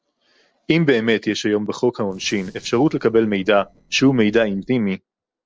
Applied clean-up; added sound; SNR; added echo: neural separator model SepFormer DNS4.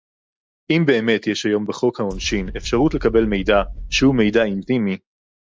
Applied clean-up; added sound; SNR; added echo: neural mask model DeepFilterNet 3.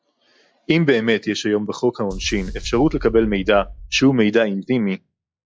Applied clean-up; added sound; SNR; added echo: classical method log-MMSE.